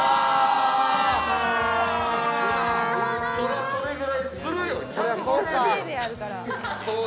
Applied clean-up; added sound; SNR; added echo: none; Trumpet; 7 dB; none.